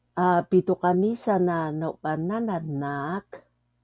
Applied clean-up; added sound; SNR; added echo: none; none; none; none.